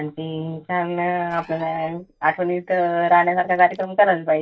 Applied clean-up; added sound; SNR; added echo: neural mask model DeepFilterNet 3.